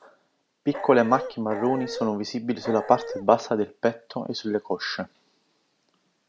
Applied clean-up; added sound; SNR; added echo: none; Dog; 9 dB; none.